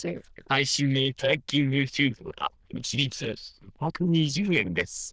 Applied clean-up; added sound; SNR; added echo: neural diffusion model UNIVERSE++.